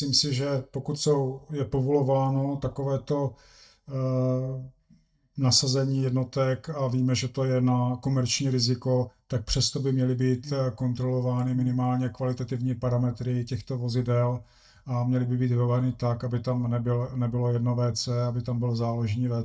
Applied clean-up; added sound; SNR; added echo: neural mask model DeepFilterNet 3.